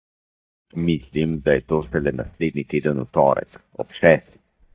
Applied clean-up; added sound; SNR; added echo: neural mask model DeepFilterNet 3.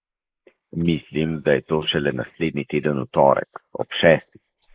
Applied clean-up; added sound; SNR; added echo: neural mask model Resemble Enhance denoiser.